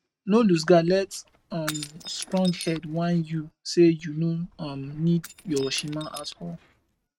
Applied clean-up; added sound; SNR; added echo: neural mask model RNNoise.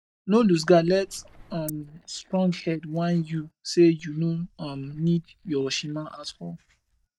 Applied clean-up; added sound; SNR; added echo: neural mask model DeepFilterNet 3.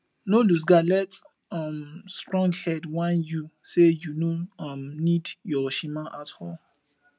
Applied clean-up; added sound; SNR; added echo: none; none; none; none.